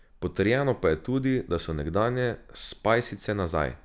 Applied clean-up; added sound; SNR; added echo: none; none; none; none.